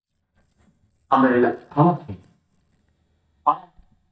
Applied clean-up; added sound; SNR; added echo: neural mask model DeepFilterNet 3.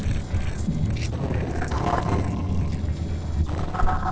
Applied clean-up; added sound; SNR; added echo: neural separator model SepFormer DNS4.